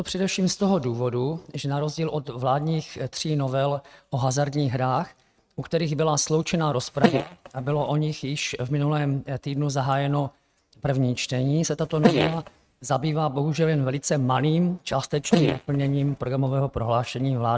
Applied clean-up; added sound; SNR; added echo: neural mask model RNNoise.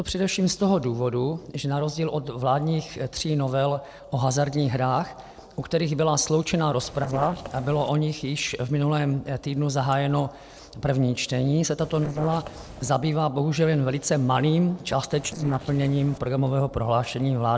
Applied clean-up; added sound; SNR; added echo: neural separator model SepFormer DNS4.